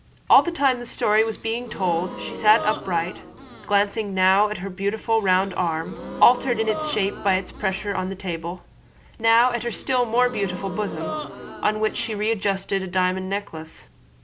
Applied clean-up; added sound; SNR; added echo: none; Gasp; 12 dB; none.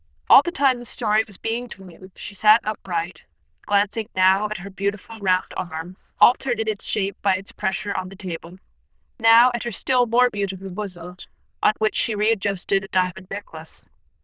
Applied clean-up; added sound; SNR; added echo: neural diffusion model UNIVERSE++.